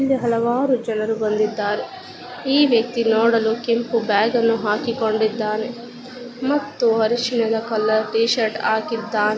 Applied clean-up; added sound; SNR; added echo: none; none; none; none.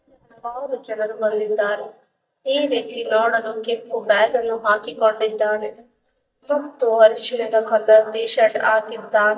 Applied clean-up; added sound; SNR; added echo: neural mask model DeepFilterNet 3.